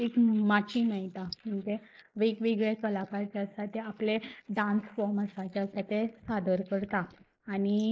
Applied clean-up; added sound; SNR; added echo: neural mask model Resemble Enhance denoiser.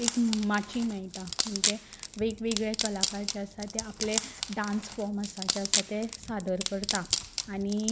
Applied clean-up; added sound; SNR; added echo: none; Wood; 2 dB; none.